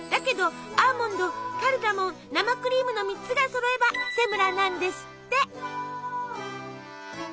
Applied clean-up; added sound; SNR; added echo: none; none; none; none.